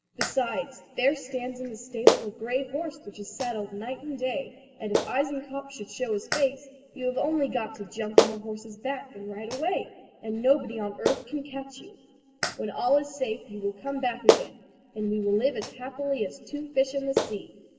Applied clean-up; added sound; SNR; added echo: none; Clapping; 2 dB; reverberation time 2.9 s.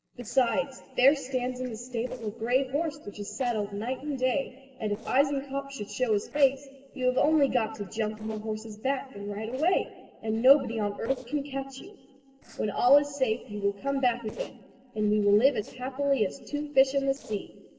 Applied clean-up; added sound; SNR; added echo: neural separator model SepFormer DNS4.